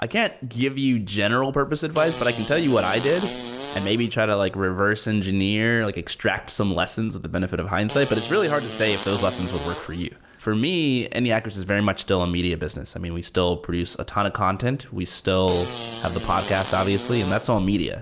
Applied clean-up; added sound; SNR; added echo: none; Fart; 10 dB; none.